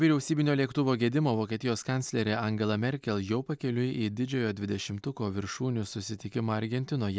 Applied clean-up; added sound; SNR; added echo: none; none; none; none.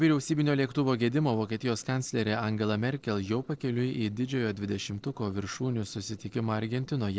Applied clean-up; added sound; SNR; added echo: neural separator model SepFormer DNS4.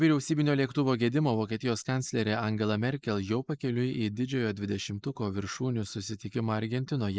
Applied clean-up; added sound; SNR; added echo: neural mask model Resemble Enhance denoiser.